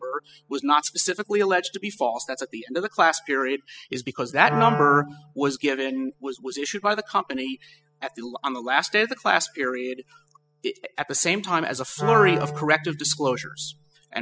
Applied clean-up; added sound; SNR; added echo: classical method spectral subtraction.